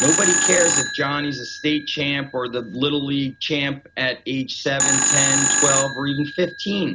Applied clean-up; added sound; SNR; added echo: none; Telephone; -1 dB; none.